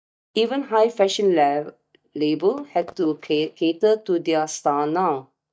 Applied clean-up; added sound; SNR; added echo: neural mask model DeepFilterNet 3.